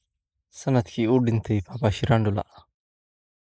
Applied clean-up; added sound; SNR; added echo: neural mask model Resemble Enhance denoiser.